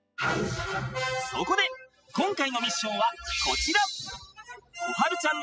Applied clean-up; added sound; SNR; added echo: classical method spectral subtraction.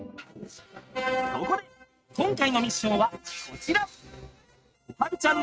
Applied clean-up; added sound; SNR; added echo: neural mask model RNNoise.